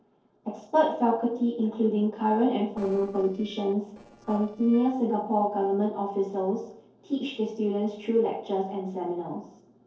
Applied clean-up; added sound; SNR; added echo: neural separator model SepFormer DNS4.